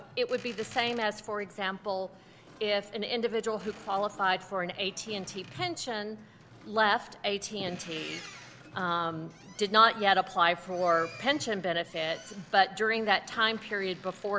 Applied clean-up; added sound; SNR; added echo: none; Boat, Water vehicle; 20 dB; none.